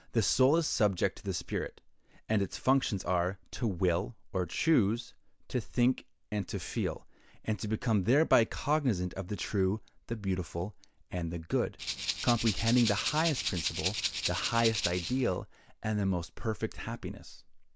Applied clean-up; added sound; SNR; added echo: none; Rattle (instrument); 5 dB; none.